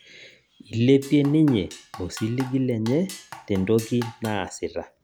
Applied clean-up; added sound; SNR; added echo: none; Drum kit; 18 dB; none.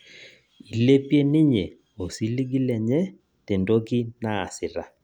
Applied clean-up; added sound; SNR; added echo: none; none; none; none.